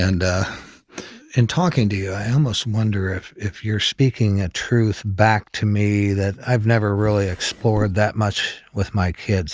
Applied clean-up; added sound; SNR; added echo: none; Drawer open or close; 14 dB; none.